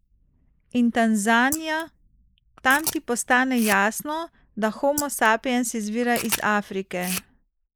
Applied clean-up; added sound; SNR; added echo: neural mask model Resemble Enhance denoiser.